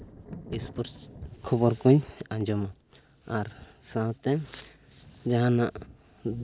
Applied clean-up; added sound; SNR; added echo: none; Thunder; 19 dB; none.